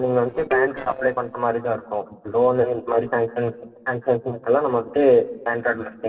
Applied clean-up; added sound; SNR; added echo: neural separator model SepFormer DNS4.